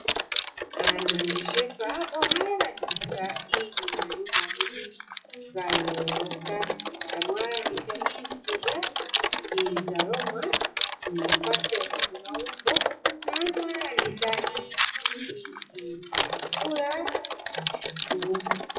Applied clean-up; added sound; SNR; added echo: classical method WPE with log-MMSE.